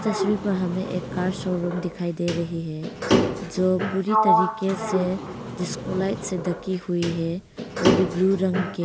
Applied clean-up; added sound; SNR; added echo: none; Sliding door; 1 dB; none.